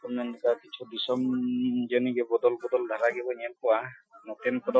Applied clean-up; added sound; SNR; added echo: classical method Wiener filter.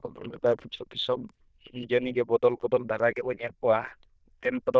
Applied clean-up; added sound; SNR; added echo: neural diffusion model UNIVERSE++.